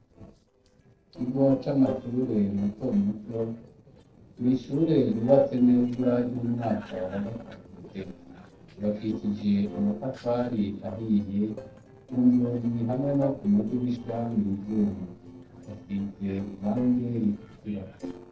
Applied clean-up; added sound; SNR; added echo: neural separator model SepFormer DNS4.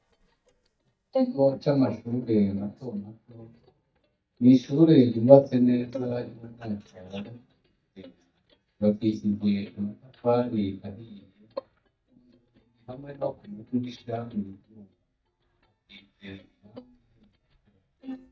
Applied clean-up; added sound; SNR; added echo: neural mask model DeepFilterNet 3.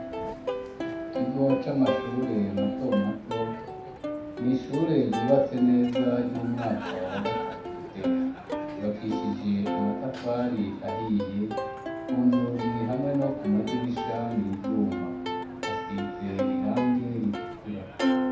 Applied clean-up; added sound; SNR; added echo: none; Plucked string instrument; 3 dB; reverberation time 0.7 s.